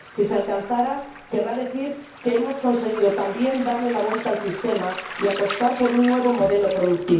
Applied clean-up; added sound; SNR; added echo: none; Waves, surf; 15 dB; reverberation time 0.6 s.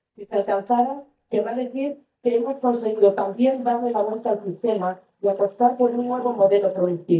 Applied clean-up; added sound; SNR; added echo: neural mask model DeepFilterNet 3.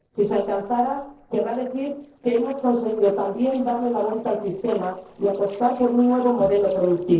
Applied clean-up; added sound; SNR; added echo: neural separator model SepFormer DNS4.